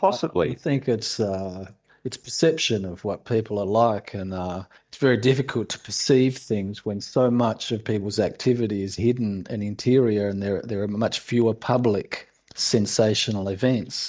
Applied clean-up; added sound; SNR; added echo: neural mask model DeepFilterNet 3.